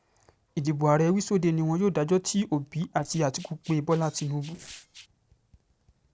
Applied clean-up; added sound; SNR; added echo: neural separator model SepFormer DNS4.